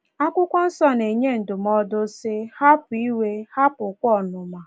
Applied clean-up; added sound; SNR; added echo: none; none; none; none.